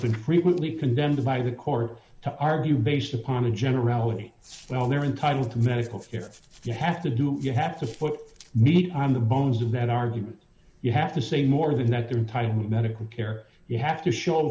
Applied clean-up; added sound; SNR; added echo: none; none; none; none.